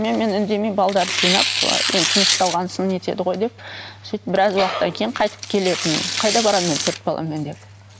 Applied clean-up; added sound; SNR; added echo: none; Tearing; 4 dB; none.